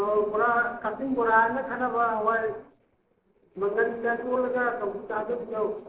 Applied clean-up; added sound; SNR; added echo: neural separator model SepFormer DNS4.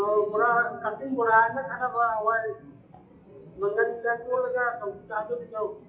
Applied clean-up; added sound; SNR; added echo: classical method WPE with log-MMSE.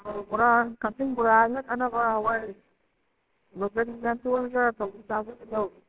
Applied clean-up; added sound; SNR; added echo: neural separator model SepFormer WHAMR!.